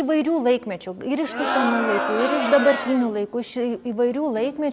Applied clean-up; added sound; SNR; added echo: none; Crowd; 3 dB; none.